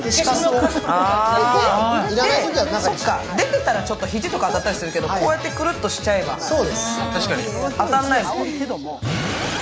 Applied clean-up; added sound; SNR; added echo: none; none; none; none.